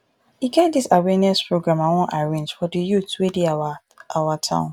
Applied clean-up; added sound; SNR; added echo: none; none; none; none.